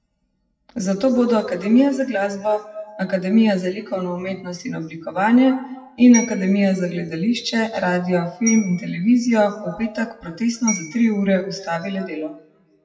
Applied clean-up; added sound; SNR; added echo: classical method WPE with log-MMSE.